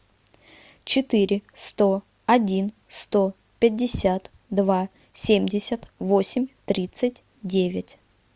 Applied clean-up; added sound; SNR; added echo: none; none; none; none.